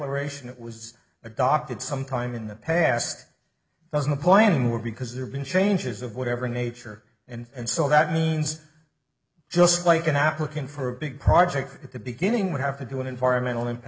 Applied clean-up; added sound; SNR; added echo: none; none; none; none.